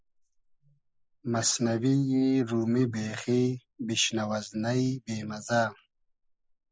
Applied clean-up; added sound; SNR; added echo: neural mask model Resemble Enhance denoiser.